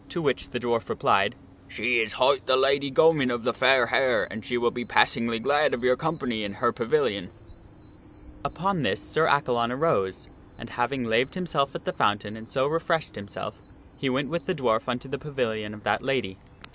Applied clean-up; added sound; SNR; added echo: none; Bird vocalization, bird call, bird song; 18 dB; none.